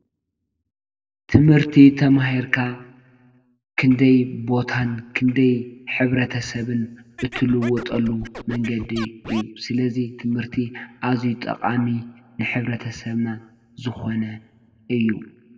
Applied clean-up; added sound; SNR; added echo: none; Scratching (performance technique); 14 dB; reverberation time 0.7 s.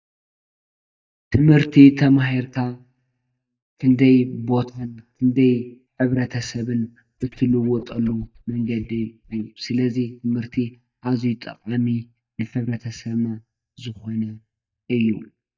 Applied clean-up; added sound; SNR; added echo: neural mask model DeepFilterNet 3.